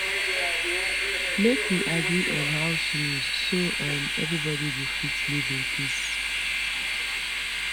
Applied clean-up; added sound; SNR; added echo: none; Train; -4 dB; none.